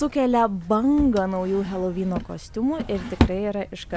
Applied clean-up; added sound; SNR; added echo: none; Drawer open or close; 7 dB; none.